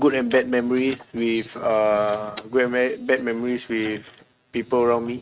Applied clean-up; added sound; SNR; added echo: neural mask model RNNoise.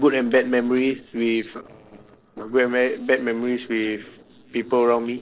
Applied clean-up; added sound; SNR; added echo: neural separator model SepFormer DNS4.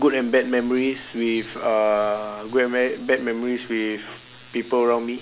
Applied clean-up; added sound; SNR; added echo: none; none; none; none.